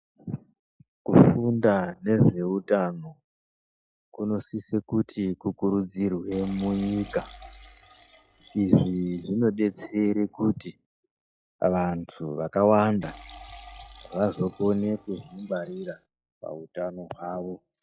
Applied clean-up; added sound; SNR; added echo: classical method log-MMSE.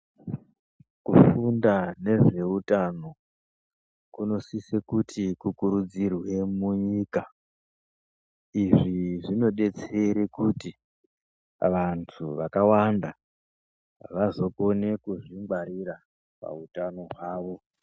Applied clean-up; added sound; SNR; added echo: none; none; none; none.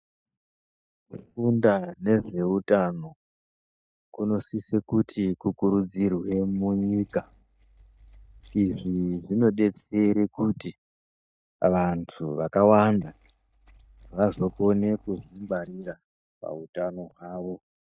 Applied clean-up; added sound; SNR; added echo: neural mask model DeepFilterNet 3.